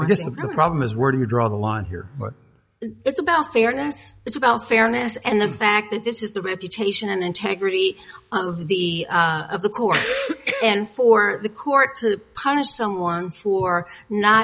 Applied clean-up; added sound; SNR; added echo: none; none; none; none.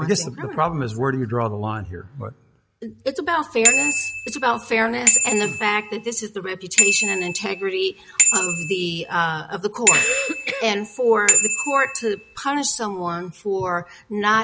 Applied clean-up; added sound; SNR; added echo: none; Bicycle bell; -2 dB; none.